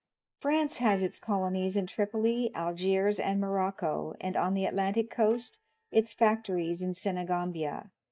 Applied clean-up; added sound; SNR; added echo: neural mask model DeepFilterNet 3.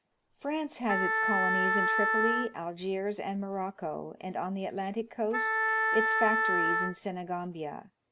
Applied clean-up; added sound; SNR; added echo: none; Wind instrument, woodwind instrument; -5 dB; none.